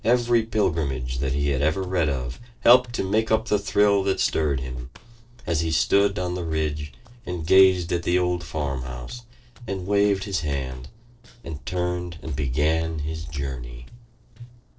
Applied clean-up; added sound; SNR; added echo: neural separator model SepFormer DNS4.